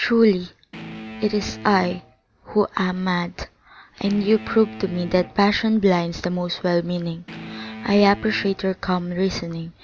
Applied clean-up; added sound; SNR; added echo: none; Guitar; 15 dB; none.